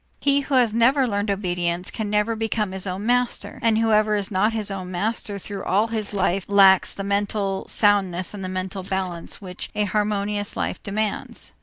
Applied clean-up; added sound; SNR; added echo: neural mask model Resemble Enhance denoiser.